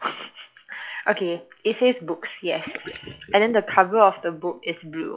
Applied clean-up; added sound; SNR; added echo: classical method log-MMSE.